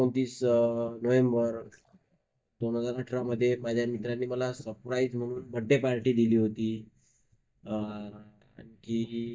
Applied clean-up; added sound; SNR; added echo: neural mask model DeepFilterNet 3.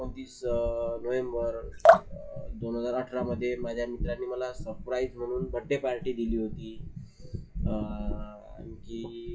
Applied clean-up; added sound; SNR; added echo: classical method WPE with log-MMSE.